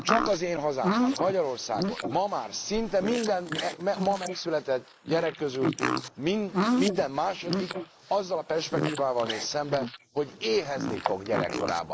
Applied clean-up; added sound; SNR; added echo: neural mask model Resemble Enhance denoiser.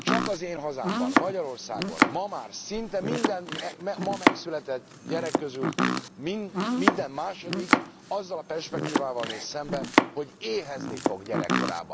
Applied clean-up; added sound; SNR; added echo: none; Domestic sounds, home sounds; -4 dB; none.